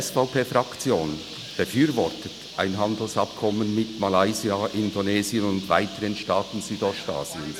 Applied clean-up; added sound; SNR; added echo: none; Bird; 15 dB; none.